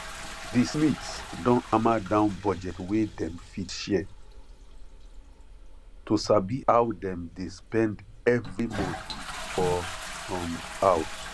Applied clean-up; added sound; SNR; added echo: none; Toilet flush; 12 dB; none.